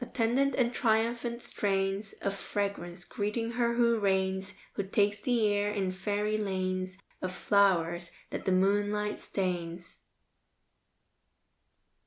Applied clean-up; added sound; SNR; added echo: none; none; none; none.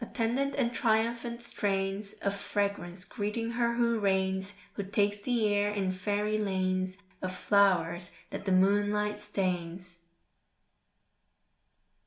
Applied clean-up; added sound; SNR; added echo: none; none; none; reverberation time 0.3 s.